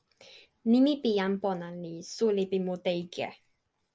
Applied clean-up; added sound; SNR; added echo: none; none; none; none.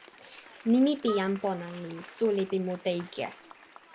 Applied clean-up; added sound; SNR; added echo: none; Applause / Crowd + Harp; 17 dB; none.